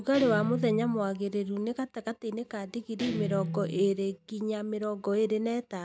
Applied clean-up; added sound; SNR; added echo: none; Guitar; 9 dB; none.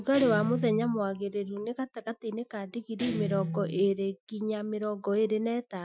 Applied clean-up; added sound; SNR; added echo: classical method Wiener filter.